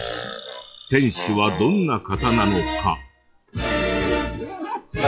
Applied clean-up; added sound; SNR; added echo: classical method log-MMSE.